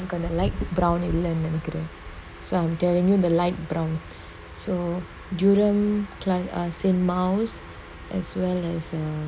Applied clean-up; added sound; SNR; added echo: none; Wind / Boat, Water vehicle; 20 dB; none.